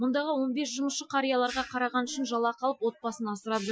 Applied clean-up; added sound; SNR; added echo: classical method Wiener filter.